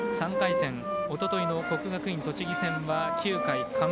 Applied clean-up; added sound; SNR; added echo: none; Wind instrument, woodwind instrument; 0 dB; none.